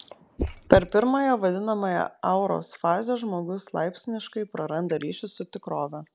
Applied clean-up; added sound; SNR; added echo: neural mask model Resemble Enhance denoiser.